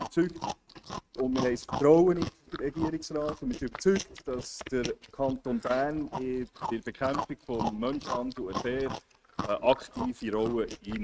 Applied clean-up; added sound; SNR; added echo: neural mask model RNNoise.